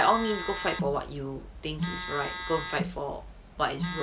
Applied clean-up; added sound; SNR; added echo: none; Telephone; 6 dB; none.